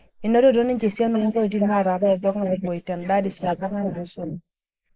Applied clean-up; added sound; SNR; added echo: neural mask model Resemble Enhance denoiser.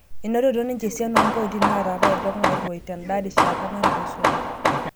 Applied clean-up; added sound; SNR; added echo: none; Hammer; -3 dB; none.